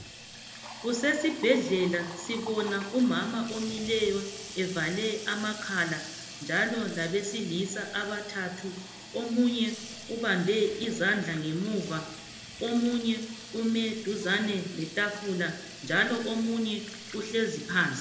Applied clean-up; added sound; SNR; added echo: none; Sink (filling or washing) / Water tap, faucet; 14 dB; reverberation time 0.8 s.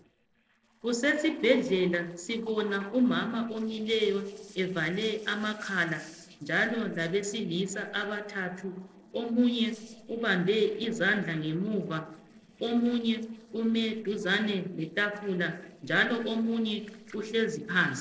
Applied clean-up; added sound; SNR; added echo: neural separator model SepFormer DNS4.